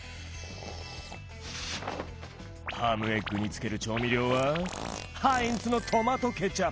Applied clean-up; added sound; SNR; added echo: none; Fart; 11 dB; none.